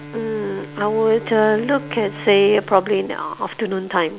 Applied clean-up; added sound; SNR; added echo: none; Bowed string instrument; 17 dB; none.